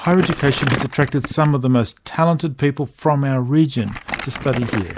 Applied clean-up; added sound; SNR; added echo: none; Crumpling, crinkling; 11 dB; none.